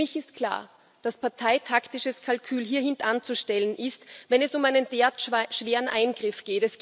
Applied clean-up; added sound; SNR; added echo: none; none; none; none.